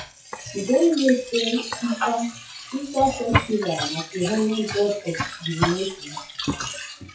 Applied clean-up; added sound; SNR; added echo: classical method WPE with log-MMSE.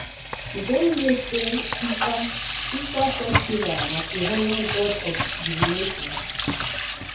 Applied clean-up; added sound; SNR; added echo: none; Sink (filling or washing) / Water tap, faucet; -1 dB; reverberation time 0.5 s.